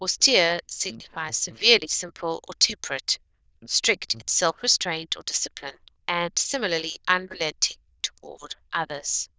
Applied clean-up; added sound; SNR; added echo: neural diffusion model UNIVERSE++.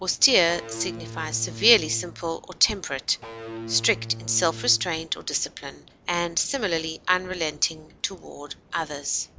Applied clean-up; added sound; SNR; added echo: none; Electric guitar / Bass guitar; 11 dB; none.